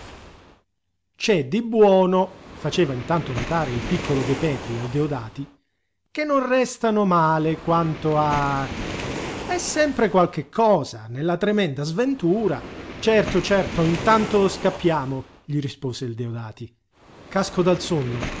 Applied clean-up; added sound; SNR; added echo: none; Waves, surf; 12 dB; none.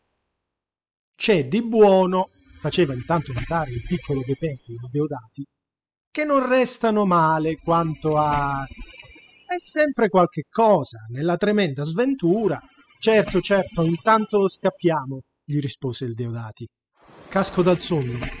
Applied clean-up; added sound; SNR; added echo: classical method spectral subtraction.